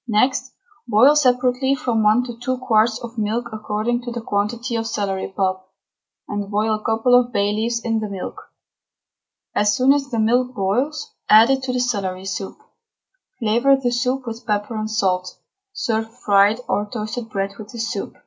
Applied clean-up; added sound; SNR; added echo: none; none; none; none.